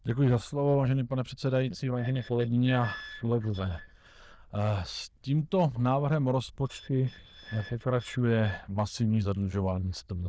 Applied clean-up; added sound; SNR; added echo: neural diffusion model UNIVERSE++.